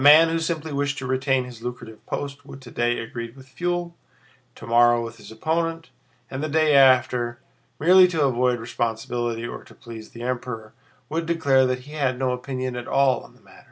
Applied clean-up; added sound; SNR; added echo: none; none; none; none.